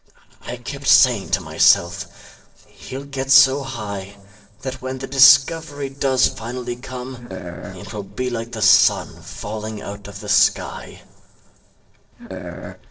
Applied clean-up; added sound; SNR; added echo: neural separator model SepFormer DNS4.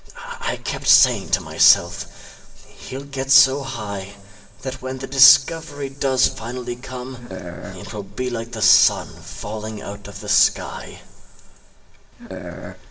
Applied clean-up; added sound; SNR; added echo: none; Burping, eructation; 7 dB; reverberation time 2.8 s.